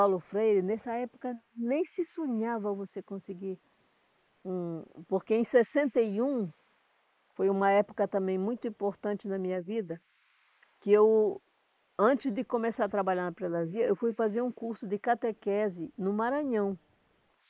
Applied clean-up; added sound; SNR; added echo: neural mask model Resemble Enhance denoiser.